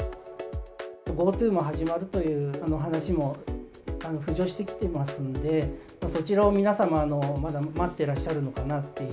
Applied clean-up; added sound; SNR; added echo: none; none; none; none.